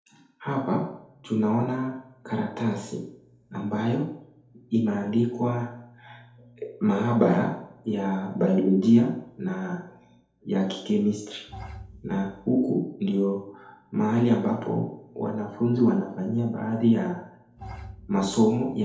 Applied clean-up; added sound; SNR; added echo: none; Bowed string instrument; 17 dB; reverberation time 2.0 s.